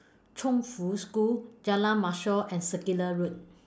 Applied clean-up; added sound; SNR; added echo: none; none; none; none.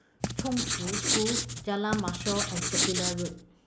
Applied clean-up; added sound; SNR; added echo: none; Writing; -2 dB; none.